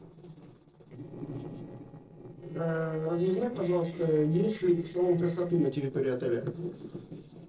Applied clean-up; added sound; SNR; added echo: neural separator model SepFormer DNS4.